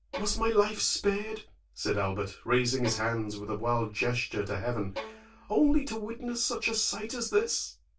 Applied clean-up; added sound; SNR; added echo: none; Bowed string instrument; 16 dB; reverberation time 0.1 s.